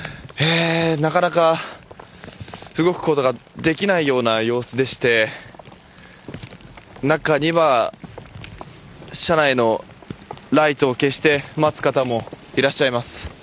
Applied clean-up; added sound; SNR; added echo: none; none; none; none.